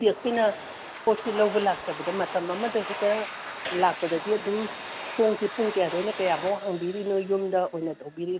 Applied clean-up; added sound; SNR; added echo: none; Domestic sounds, home sounds; 11 dB; none.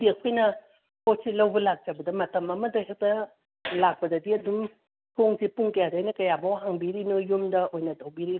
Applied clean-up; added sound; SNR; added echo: none; none; none; none.